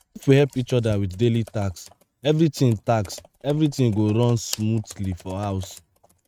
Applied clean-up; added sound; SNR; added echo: neural mask model RNNoise.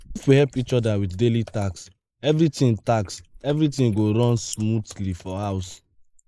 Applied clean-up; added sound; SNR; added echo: neural mask model Resemble Enhance denoiser.